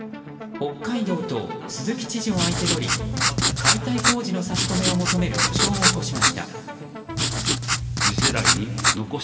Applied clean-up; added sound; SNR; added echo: none; Writing; -5 dB; reverberation time 1.9 s.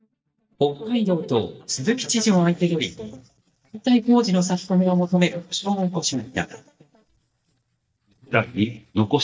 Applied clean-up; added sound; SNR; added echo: neural mask model DeepFilterNet 3.